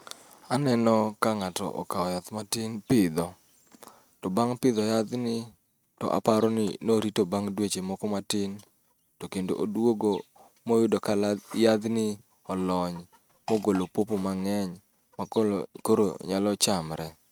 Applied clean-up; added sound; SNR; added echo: neural mask model RNNoise.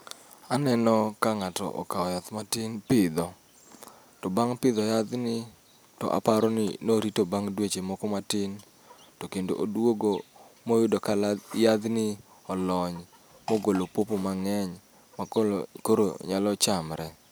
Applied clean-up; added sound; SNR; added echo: none; Fart; 15 dB; none.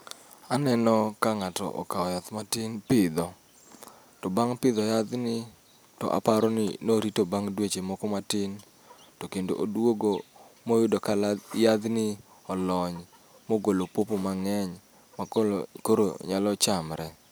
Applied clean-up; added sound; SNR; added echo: none; none; none; none.